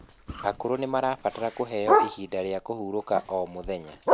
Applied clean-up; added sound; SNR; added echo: none; Bark; -2 dB; none.